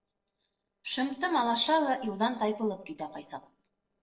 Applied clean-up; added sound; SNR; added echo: neural separator model SepFormer DNS4.